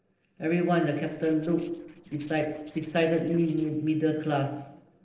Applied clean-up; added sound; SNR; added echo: neural separator model SepFormer DNS4.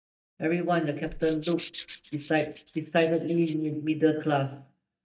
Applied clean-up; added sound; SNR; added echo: neural mask model DeepFilterNet 3.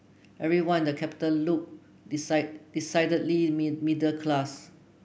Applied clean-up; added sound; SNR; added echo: none; none; none; none.